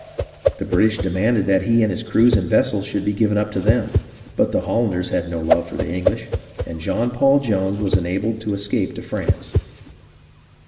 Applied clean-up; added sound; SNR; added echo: none; Whoosh, swoosh, swish; 5 dB; reverberation time 1.8 s.